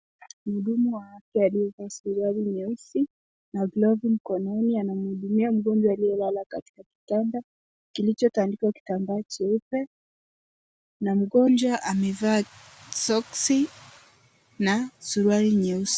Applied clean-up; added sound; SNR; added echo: none; none; none; none.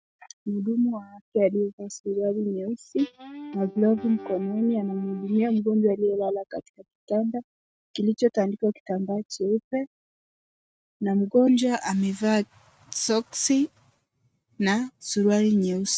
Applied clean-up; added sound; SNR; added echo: neural mask model RNNoise.